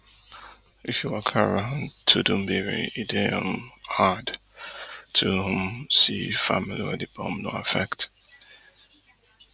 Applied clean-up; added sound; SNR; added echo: none; none; none; none.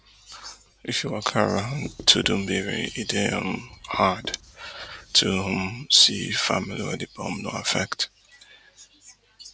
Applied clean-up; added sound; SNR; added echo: none; Writing; 19 dB; none.